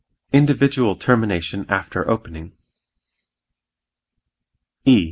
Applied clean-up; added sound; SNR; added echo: none; none; none; none.